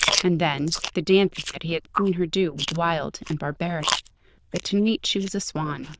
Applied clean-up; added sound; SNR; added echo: neural diffusion model UNIVERSE++.